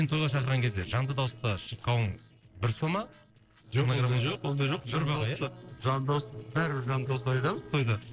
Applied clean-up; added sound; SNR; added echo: neural separator model SepFormer DNS4.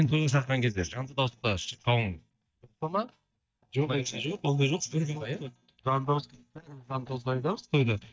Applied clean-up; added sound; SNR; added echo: neural mask model DeepFilterNet 3.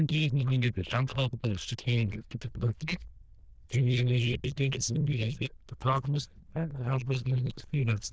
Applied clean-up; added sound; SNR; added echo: neural diffusion model UNIVERSE++.